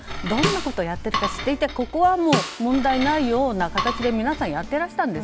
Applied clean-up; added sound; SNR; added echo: none; Cutlery, silverware / Dishes, pots, and pans + Snare drum; 6 dB; none.